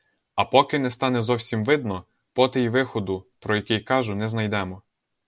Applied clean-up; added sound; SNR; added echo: none; none; none; none.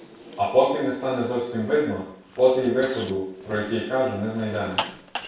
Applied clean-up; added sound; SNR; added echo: none; Zipper (clothing); 15 dB; reverberation time 0.7 s.